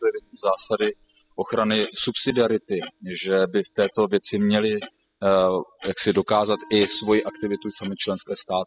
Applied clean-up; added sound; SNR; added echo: classical method spectral subtraction.